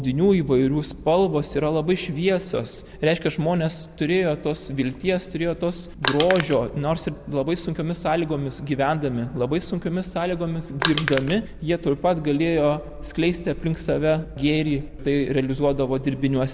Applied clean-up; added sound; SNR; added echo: none; Crushing; 4 dB; none.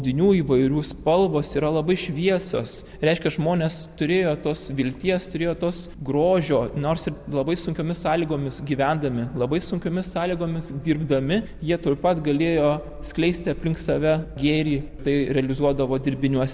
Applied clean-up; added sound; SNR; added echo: none; none; none; none.